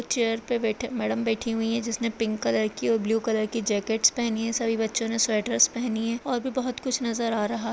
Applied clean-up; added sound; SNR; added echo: none; none; none; none.